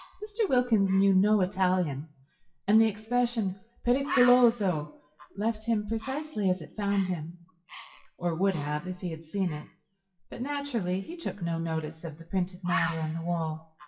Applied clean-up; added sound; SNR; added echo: classical method WPE with log-MMSE.